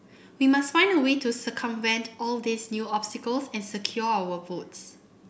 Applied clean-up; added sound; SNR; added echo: none; none; none; none.